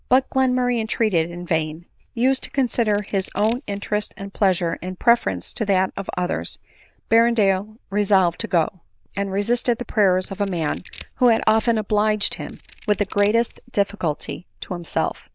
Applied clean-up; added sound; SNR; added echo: neural diffusion model UNIVERSE++.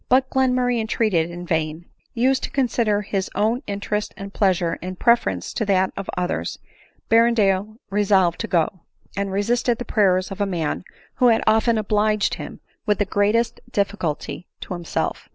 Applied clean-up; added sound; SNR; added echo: none; none; none; none.